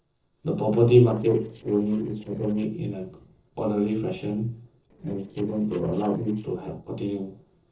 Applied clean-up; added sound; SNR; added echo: neural separator model SepFormer DNS4.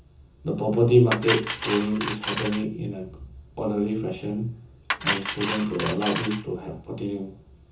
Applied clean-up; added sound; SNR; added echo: none; Cutlery, silverware; 7 dB; reverberation time 0.6 s.